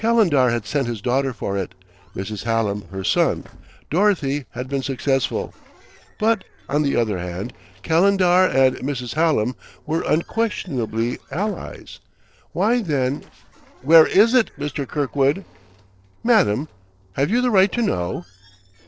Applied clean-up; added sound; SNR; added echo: neural separator model SepFormer DNS4.